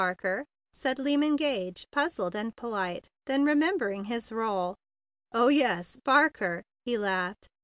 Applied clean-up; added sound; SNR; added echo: none; none; none; none.